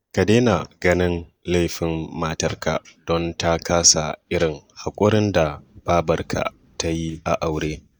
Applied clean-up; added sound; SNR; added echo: neural mask model DeepFilterNet 3.